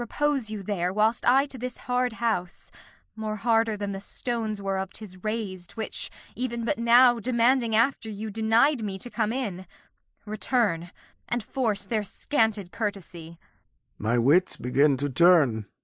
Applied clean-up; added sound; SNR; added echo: neural mask model Resemble Enhance denoiser.